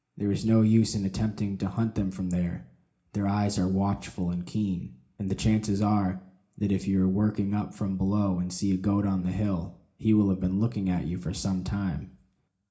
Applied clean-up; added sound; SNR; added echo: none; none; none; reverberation time 0.4 s.